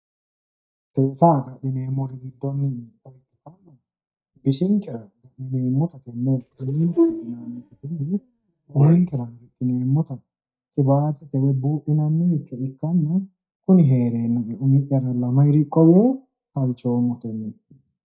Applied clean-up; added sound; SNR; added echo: neural mask model DeepFilterNet 3.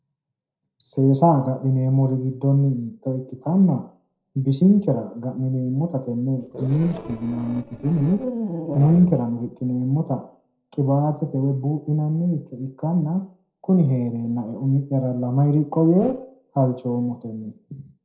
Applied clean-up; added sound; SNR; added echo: neural separator model SepFormer DNS4.